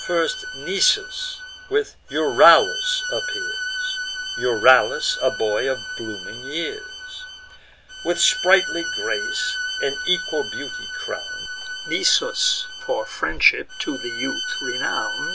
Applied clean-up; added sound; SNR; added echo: none; Bowed string instrument; 7 dB; none.